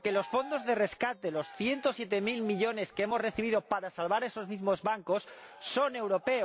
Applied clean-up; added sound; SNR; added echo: none; Cheering; 20 dB; none.